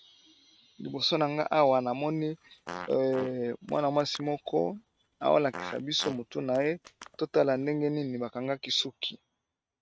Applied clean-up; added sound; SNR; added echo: neural mask model RNNoise.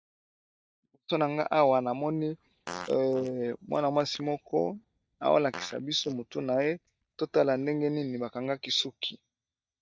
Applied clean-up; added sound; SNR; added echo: neural mask model DeepFilterNet 3.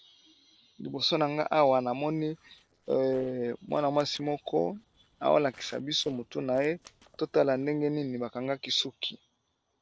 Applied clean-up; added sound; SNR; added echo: neural separator model SepFormer DNS4.